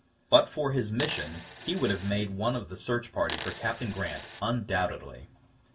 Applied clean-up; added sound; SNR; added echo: none; Coin (dropping); 11 dB; reverberation time 0.2 s.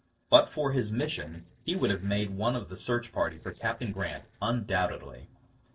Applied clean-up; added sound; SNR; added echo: neural separator model SepFormer DNS4.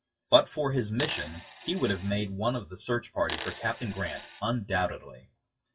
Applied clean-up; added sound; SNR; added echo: classical method WPE with log-MMSE.